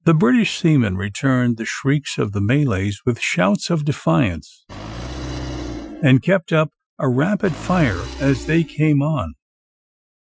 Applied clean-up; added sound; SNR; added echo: classical method Wiener filter.